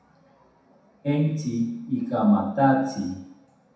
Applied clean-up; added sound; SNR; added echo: none; none; none; reverberation time 0.7 s.